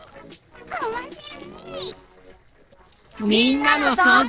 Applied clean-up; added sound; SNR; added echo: neural separator model SepFormer DNS4.